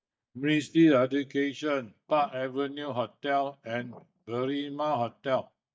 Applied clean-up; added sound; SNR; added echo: neural mask model DeepFilterNet 3.